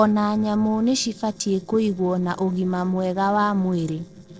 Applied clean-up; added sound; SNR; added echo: neural separator model SepFormer DNS4.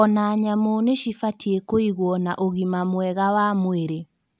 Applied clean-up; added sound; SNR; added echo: none; none; none; none.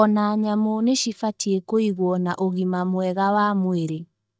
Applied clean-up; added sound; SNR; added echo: neural mask model DeepFilterNet 3.